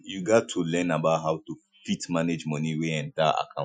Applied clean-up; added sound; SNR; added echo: classical method Wiener filter.